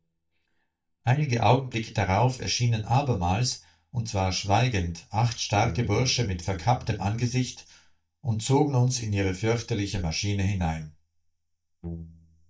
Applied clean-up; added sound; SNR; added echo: neural mask model DeepFilterNet 3.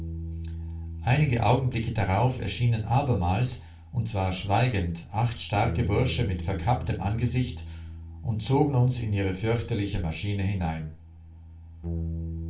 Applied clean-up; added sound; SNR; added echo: none; Bass guitar; 10 dB; reverberation time 0.3 s.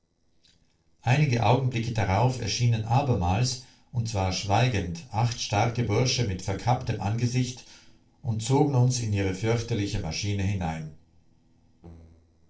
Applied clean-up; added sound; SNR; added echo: neural separator model SepFormer DNS4.